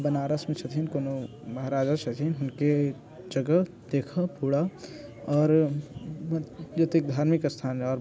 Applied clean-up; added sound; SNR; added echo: none; none; none; none.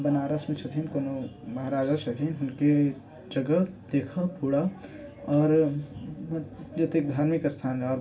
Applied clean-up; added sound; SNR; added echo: none; none; none; reverberation time 0.2 s.